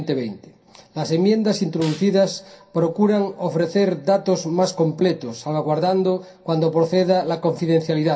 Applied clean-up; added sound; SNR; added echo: none; Snare drum; 20 dB; reverberation time 0.3 s.